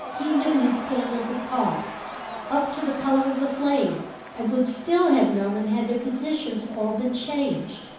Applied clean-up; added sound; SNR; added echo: none; Crowd / Cheering; 12 dB; reverberation time 0.9 s.